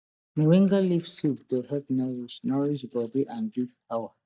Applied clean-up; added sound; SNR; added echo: neural mask model DeepFilterNet 3.